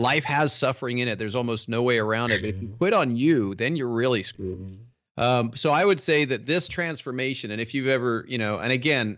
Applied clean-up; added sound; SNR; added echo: neural mask model DeepFilterNet 3.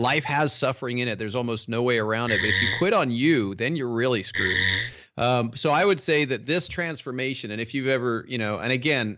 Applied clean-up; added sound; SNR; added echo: none; Wood; 0 dB; none.